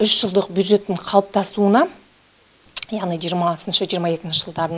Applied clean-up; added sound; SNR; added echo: none; none; none; none.